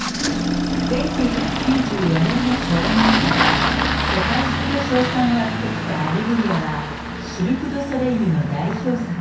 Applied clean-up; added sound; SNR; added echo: none; Engine starting; 2 dB; reverberation time 0.6 s.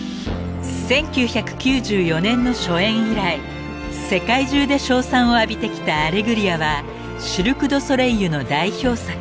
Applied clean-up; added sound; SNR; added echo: none; none; none; none.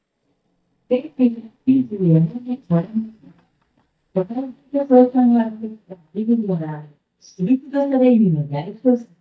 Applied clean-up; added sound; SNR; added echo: neural mask model DeepFilterNet 3.